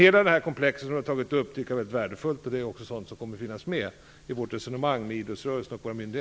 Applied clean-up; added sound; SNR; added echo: none; none; none; none.